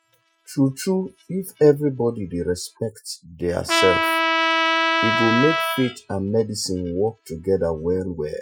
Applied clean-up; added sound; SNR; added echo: classical method Wiener filter.